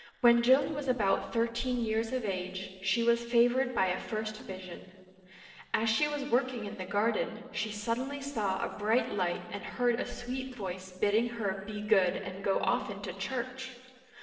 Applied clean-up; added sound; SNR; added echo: neural separator model SepFormer DNS4.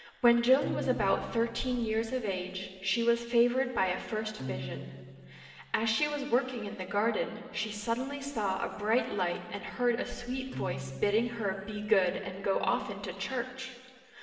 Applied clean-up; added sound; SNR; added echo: none; Acoustic guitar; 13 dB; reverberation time 2.0 s.